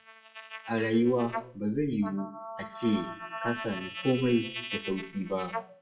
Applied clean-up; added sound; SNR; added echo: classical method WPE with log-MMSE.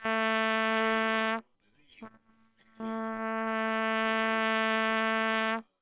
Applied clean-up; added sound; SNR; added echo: neural separator model SepFormer WHAMR!.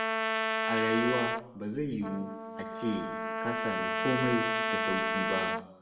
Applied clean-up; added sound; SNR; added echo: none; Trumpet; -2 dB; reverberation time 0.9 s.